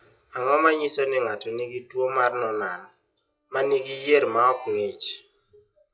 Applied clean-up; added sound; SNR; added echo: classical method WPE with log-MMSE.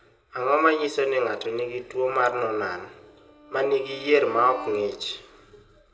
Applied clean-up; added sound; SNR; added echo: none; Bowed string instrument; 20 dB; reverberation time 0.7 s.